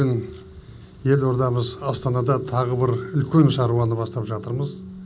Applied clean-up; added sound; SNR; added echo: none; none; none; none.